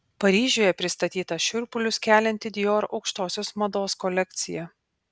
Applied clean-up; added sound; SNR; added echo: none; none; none; none.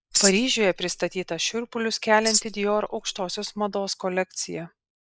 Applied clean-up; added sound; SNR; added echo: neural mask model Resemble Enhance denoiser.